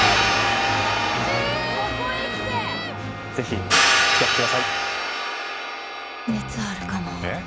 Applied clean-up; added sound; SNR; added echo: none; Hi-hat; -2 dB; none.